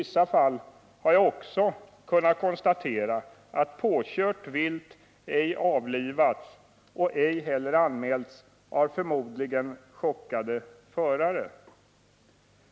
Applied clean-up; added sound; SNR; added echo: none; none; none; none.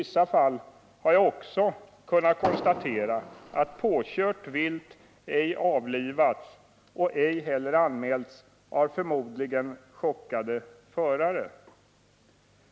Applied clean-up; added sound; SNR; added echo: none; Fireworks; 10 dB; none.